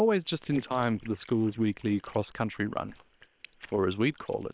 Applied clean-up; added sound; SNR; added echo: neural separator model SepFormer WHAM!.